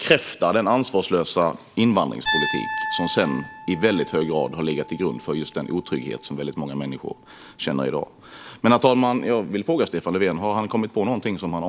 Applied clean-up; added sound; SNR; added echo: none; Piano; 12 dB; none.